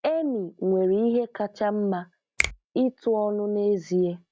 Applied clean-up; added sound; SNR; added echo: none; Finger snapping; 9 dB; none.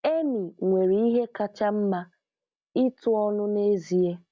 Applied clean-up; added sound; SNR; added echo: none; none; none; none.